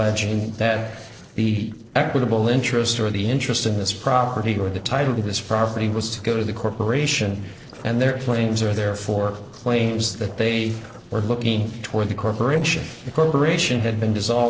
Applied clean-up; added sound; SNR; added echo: neural separator model SepFormer DNS4.